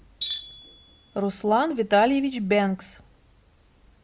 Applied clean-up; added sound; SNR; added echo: none; Tools; 15 dB; none.